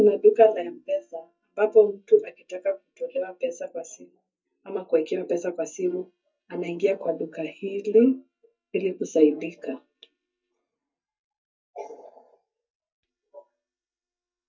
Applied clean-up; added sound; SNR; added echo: neural mask model DeepFilterNet 3.